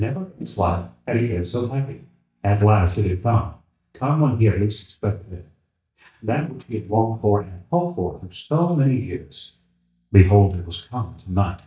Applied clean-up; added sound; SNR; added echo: neural mask model DeepFilterNet 3.